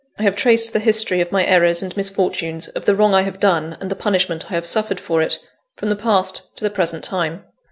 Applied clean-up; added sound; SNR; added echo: none; none; none; none.